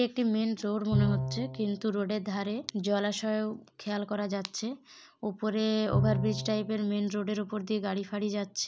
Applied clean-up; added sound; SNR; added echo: none; Bowed string instrument; 6 dB; none.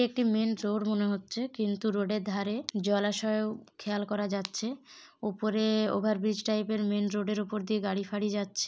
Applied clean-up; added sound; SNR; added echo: none; none; none; none.